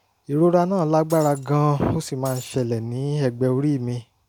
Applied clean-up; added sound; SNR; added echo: none; Shatter; 19 dB; none.